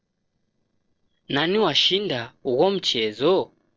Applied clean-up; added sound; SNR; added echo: neural separator model SepFormer DNS4.